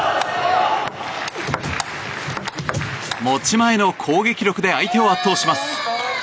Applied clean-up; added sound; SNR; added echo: none; none; none; none.